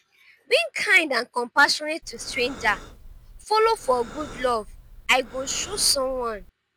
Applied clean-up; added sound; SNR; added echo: none; Breathing; 17 dB; none.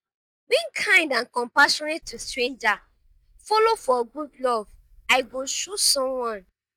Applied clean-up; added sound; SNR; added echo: neural mask model DeepFilterNet 3.